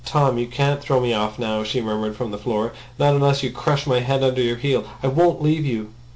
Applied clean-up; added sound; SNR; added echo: none; none; none; none.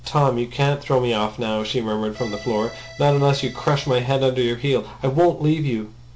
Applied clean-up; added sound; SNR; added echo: none; Accordion; 18 dB; none.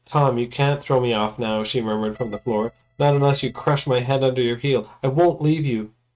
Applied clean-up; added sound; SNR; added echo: neural mask model RNNoise.